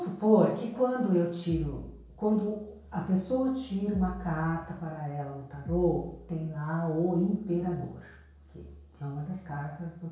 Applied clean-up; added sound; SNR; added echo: none; Bass drum; 15 dB; reverberation time 0.6 s.